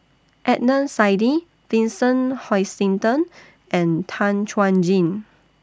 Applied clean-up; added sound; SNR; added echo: none; none; none; none.